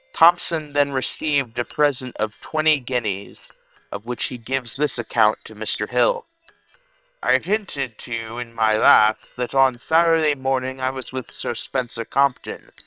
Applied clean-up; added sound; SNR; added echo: neural separator model SepFormer WHAM!.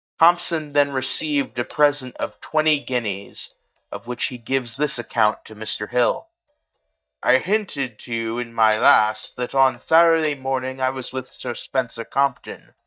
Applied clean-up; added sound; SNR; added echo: neural mask model DeepFilterNet 3.